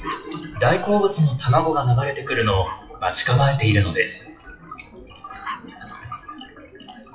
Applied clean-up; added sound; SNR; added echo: classical method WPE with log-MMSE.